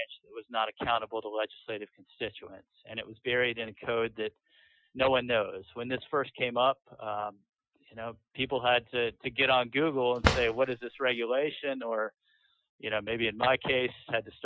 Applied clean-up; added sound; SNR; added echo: classical method Wiener filter.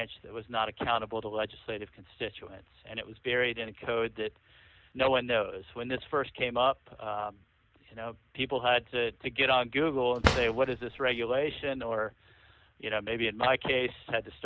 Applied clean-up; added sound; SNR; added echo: none; Drawer open or close; 0 dB; none.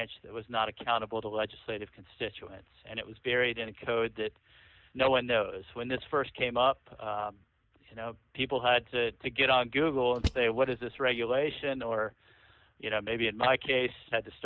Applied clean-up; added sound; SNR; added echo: neural mask model DeepFilterNet 3.